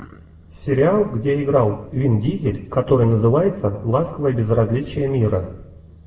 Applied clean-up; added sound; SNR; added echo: none; none; none; reverberation time 0.6 s.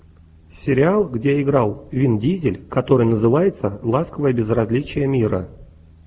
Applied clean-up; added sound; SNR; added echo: none; none; none; none.